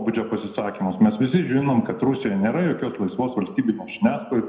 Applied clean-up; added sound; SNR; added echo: none; none; none; reverberation time 0.7 s.